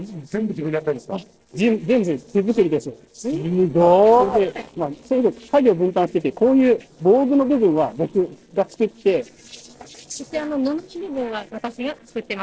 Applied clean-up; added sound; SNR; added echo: neural separator model SepFormer DNS4.